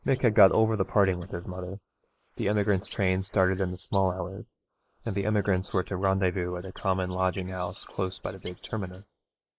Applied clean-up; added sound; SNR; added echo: neural mask model Resemble Enhance denoiser.